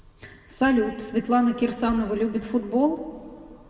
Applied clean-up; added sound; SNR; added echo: none; none; none; reverberation time 1.6 s.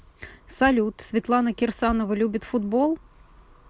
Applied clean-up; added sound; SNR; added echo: none; none; none; none.